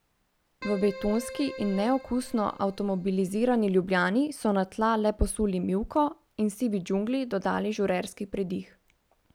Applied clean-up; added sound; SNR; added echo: none; Keyboard (musical); 15 dB; none.